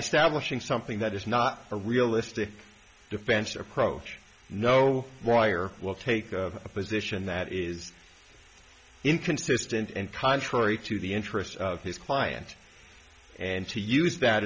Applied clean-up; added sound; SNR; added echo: none; none; none; none.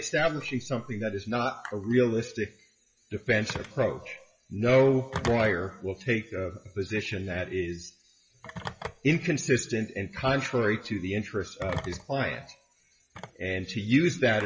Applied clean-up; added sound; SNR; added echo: classical method WPE with log-MMSE.